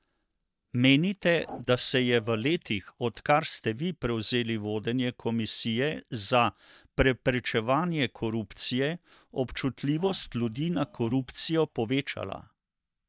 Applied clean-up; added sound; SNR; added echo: neural mask model DeepFilterNet 3.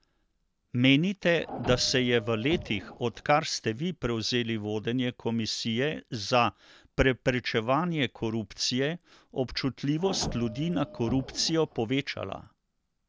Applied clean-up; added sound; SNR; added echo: none; Printer; 12 dB; none.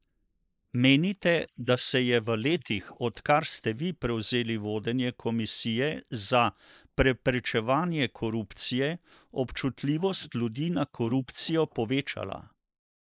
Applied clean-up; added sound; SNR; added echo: neural mask model Resemble Enhance denoiser.